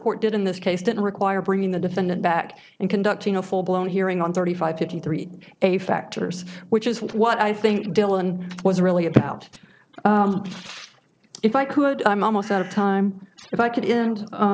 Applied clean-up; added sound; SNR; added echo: neural separator model SepFormer DNS4.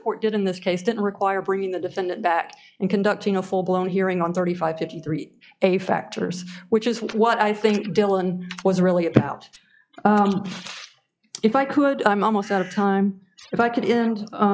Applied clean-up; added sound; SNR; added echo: classical method log-MMSE.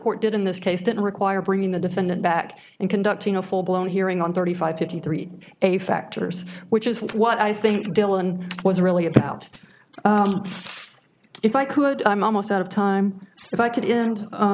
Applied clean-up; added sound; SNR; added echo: none; none; none; none.